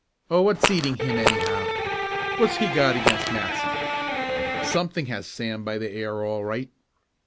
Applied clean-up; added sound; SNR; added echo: none; Electric guitar + Fart; -2 dB; none.